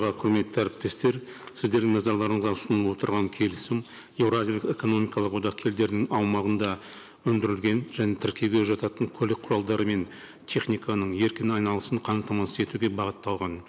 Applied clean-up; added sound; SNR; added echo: none; none; none; none.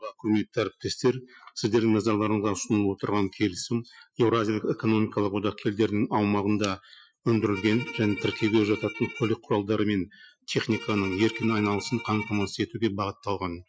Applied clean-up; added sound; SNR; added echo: classical method Wiener filter.